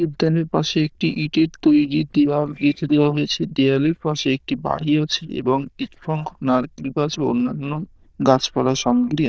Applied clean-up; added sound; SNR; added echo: neural diffusion model UNIVERSE++.